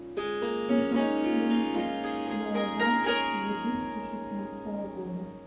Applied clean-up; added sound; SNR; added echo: none; Harp; -3 dB; reverberation time 0.9 s.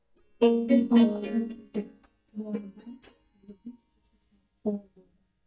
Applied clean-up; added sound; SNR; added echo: neural mask model DeepFilterNet 3.